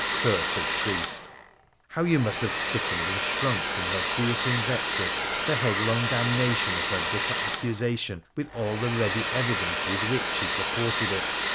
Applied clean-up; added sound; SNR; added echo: none; Domestic sounds, home sounds; -1 dB; none.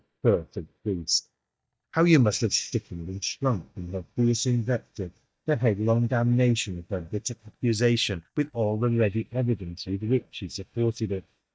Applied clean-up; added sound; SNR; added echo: neural mask model DeepFilterNet 3.